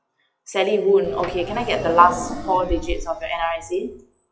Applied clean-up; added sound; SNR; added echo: classical method WPE with log-MMSE.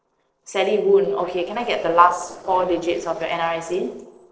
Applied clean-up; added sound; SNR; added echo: neural separator model SepFormer DNS4.